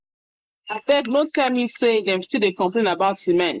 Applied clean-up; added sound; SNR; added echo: neural mask model Resemble Enhance denoiser.